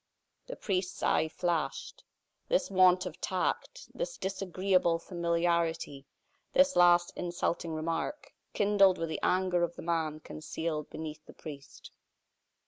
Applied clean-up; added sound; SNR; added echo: neural mask model Resemble Enhance denoiser.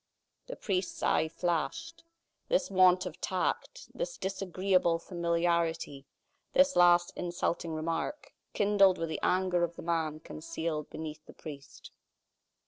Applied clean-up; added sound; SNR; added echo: neural separator model SepFormer DNS4.